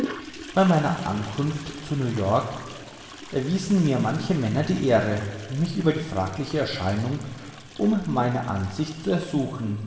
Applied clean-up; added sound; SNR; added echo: none; Toilet flush; 16 dB; reverberation time 1.9 s.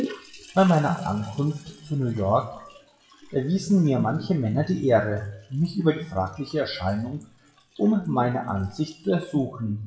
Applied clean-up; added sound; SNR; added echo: classical method WPE with log-MMSE.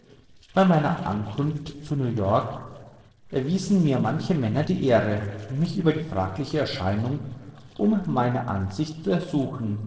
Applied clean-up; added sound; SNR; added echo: neural separator model SepFormer DNS4.